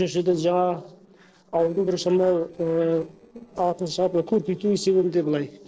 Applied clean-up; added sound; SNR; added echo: neural separator model SepFormer DNS4.